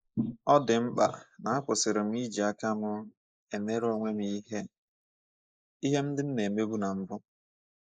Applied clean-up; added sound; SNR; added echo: neural mask model Resemble Enhance denoiser.